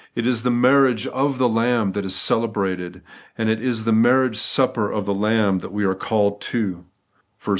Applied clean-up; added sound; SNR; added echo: none; none; none; none.